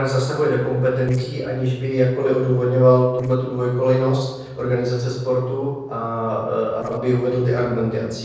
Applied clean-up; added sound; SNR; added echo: neural separator model SepFormer DNS4.